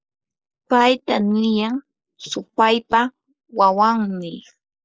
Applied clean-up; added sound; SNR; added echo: neural mask model Resemble Enhance denoiser.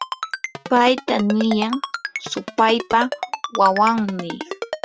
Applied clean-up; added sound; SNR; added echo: none; Ringtone; 9 dB; none.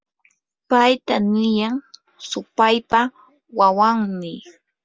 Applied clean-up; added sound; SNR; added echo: none; none; none; none.